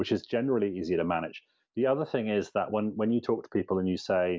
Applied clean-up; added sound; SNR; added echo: none; none; none; none.